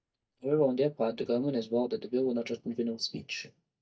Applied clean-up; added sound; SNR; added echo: neural mask model DeepFilterNet 3.